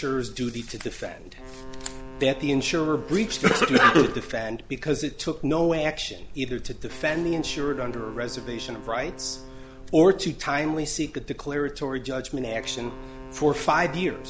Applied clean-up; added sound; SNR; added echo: none; Wind instrument, woodwind instrument; 19 dB; none.